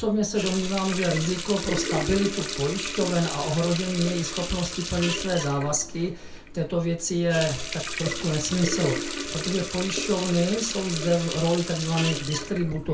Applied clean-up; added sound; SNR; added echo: none; Water tap, faucet; 6 dB; reverberation time 0.3 s.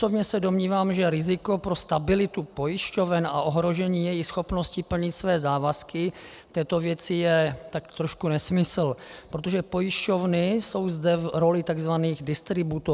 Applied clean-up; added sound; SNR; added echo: none; none; none; none.